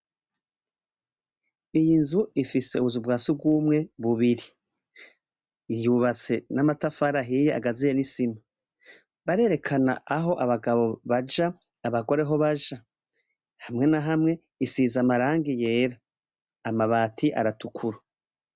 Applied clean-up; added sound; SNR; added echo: none; none; none; none.